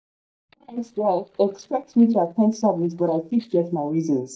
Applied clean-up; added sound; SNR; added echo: neural mask model DeepFilterNet 3.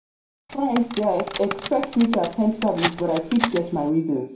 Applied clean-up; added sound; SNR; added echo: none; Cutlery, silverware; 7 dB; reverberation time 0.4 s.